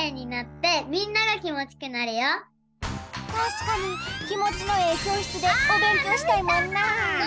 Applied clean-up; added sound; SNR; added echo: none; Bowed string instrument; 19 dB; none.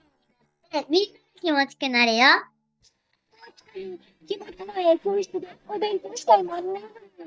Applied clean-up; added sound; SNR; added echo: neural mask model DeepFilterNet 3.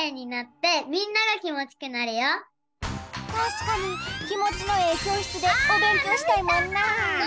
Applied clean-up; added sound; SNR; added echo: none; none; none; none.